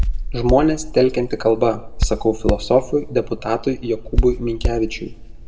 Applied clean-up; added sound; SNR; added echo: none; Hands; 4 dB; reverberation time 0.6 s.